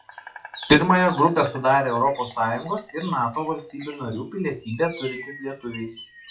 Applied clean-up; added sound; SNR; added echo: classical method WPE with log-MMSE.